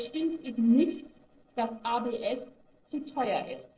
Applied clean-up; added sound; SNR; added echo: neural separator model SepFormer DNS4.